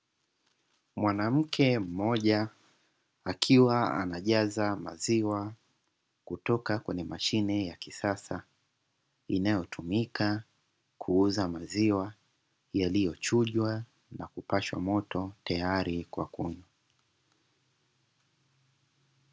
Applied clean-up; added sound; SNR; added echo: none; none; none; none.